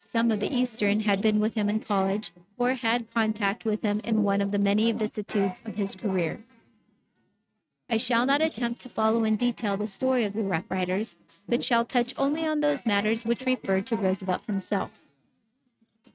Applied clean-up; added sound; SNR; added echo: neural mask model RNNoise.